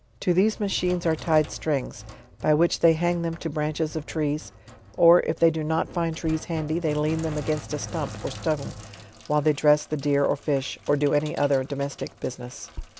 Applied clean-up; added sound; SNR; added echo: none; Sink (filling or washing); 17 dB; none.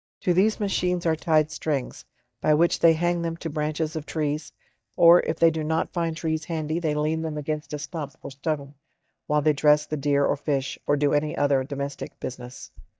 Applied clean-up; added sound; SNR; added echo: neural mask model DeepFilterNet 3.